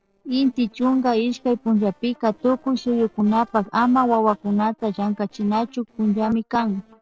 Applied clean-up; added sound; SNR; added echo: neural separator model SepFormer DNS4.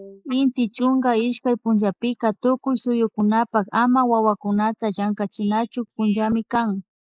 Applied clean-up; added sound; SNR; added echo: neural mask model Resemble Enhance denoiser.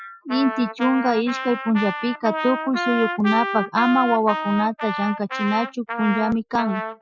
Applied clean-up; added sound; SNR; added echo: classical method Wiener filter.